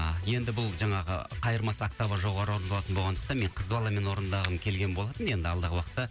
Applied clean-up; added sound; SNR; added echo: none; Camera; 17 dB; none.